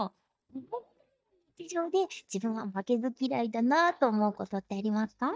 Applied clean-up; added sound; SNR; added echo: neural mask model DeepFilterNet 3.